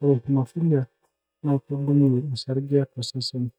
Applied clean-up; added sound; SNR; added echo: neural mask model DeepFilterNet 3.